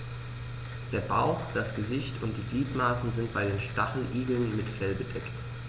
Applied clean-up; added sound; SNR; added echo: none; none; none; none.